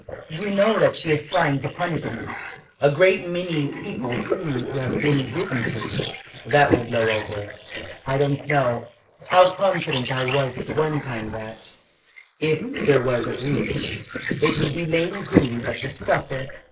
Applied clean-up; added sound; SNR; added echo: neural mask model Resemble Enhance denoiser.